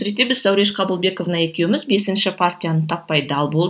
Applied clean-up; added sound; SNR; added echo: none; none; none; none.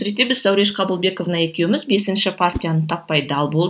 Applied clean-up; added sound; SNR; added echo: none; Whoosh, swoosh, swish; 18 dB; none.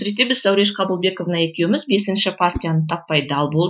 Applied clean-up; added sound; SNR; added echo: classical method Wiener filter.